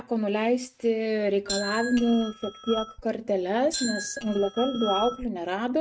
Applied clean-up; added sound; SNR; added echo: neural mask model RNNoise.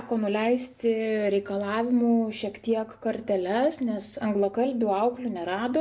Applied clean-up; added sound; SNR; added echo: none; none; none; none.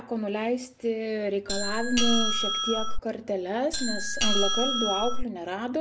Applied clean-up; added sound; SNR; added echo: none; Doorbell; -4 dB; none.